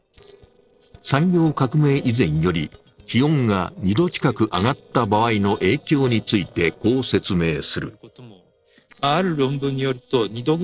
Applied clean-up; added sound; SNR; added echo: neural separator model SepFormer DNS4.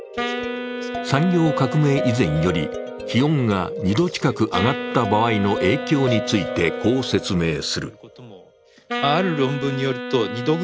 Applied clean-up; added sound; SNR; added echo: none; Wind instrument, woodwind instrument; 10 dB; none.